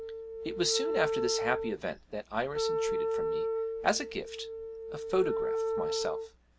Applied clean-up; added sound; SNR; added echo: none; Wind instrument, woodwind instrument; -1 dB; none.